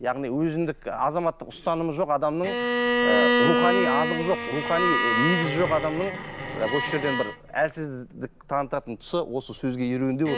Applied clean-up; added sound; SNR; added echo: none; Bowed string instrument; 1 dB; none.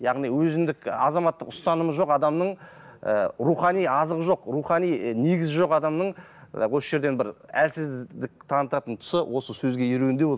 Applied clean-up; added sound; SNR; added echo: none; none; none; none.